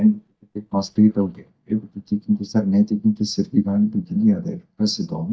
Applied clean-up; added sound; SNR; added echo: neural mask model DeepFilterNet 3.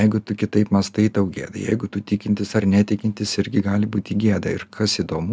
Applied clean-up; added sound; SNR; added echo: none; none; none; none.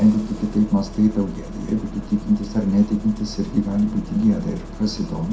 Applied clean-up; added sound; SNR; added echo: none; Engine starting; 13 dB; reverberation time 0.5 s.